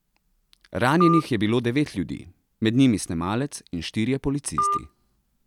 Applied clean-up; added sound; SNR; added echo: none; Telephone; 5 dB; none.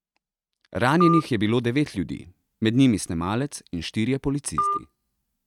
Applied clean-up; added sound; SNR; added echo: neural mask model RNNoise.